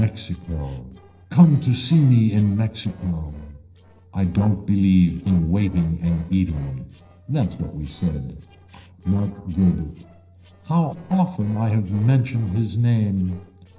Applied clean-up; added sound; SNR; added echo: neural separator model SepFormer DNS4.